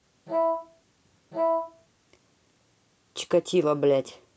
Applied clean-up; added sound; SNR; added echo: none; Wind instrument, woodwind instrument; -2 dB; none.